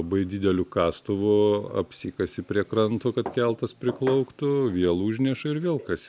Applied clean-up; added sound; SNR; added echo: none; none; none; none.